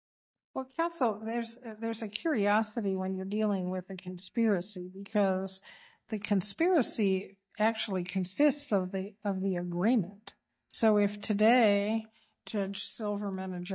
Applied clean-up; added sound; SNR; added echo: neural mask model DeepFilterNet 3.